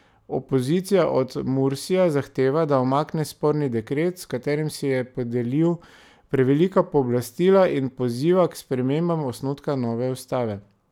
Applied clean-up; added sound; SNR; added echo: none; none; none; none.